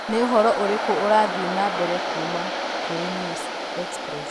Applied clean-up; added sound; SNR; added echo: none; Waves, surf; 3 dB; none.